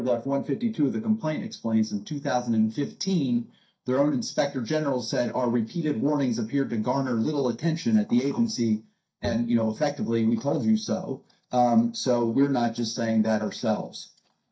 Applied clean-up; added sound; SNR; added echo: neural mask model DeepFilterNet 3.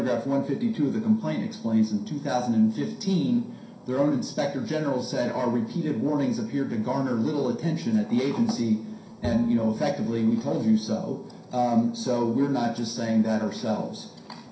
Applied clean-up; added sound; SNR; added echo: none; Bowed string instrument; 14 dB; reverberation time 0.5 s.